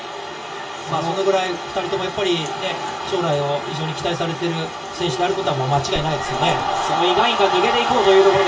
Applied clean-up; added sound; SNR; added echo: none; Car; 16 dB; reverberation time 0.1 s.